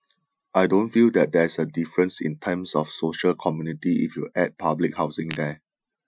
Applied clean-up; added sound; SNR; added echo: classical method Wiener filter.